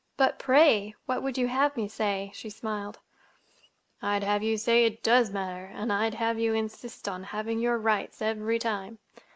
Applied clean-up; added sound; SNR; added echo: none; none; none; none.